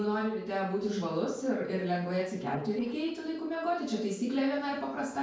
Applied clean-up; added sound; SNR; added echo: neural separator model SepFormer DNS4.